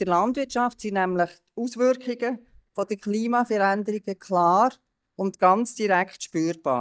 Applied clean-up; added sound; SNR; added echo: neural mask model DeepFilterNet 3.